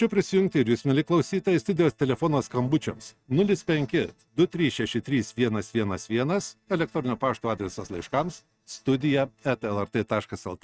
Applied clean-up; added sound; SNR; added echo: neural mask model RNNoise.